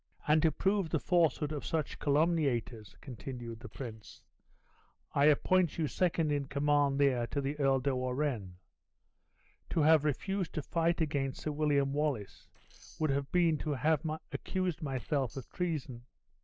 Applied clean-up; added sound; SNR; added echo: neural separator model SepFormer DNS4.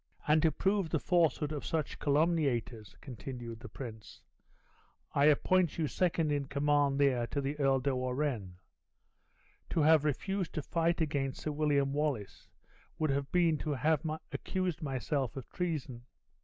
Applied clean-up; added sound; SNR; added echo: none; none; none; none.